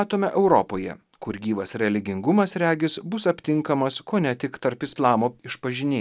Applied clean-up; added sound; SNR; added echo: none; none; none; none.